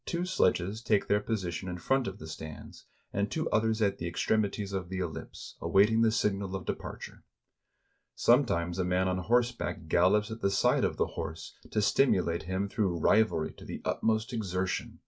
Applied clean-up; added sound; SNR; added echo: none; none; none; none.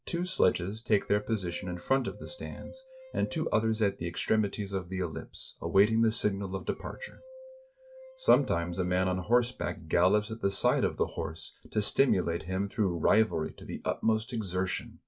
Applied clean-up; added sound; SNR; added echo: none; Glass; 19 dB; none.